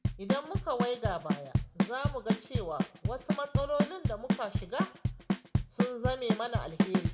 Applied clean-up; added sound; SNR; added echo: none; Bass drum / Snare drum / Drum kit; -4 dB; reverberation time 0.7 s.